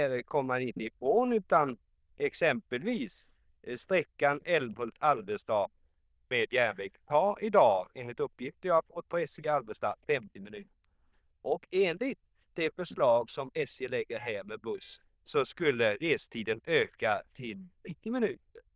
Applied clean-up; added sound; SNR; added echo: neural diffusion model UNIVERSE++.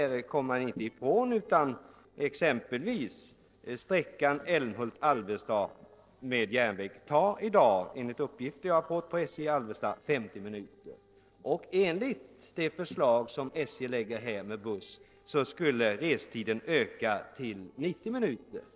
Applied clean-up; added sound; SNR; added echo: neural separator model SepFormer DNS4.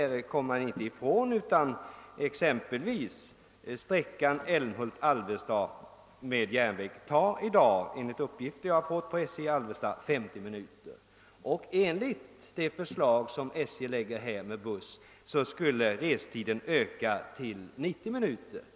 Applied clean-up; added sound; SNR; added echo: none; none; none; none.